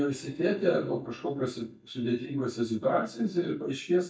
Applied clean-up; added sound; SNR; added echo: neural mask model DeepFilterNet 3.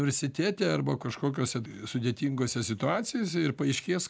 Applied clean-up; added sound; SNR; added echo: none; none; none; none.